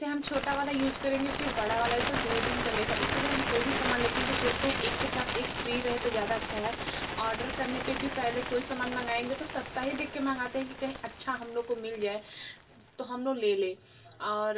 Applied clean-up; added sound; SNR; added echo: none; Bird; 2 dB; reverberation time 0.2 s.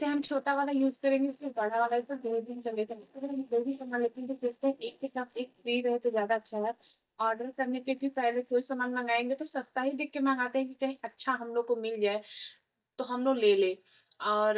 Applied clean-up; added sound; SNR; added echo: neural mask model DeepFilterNet 3.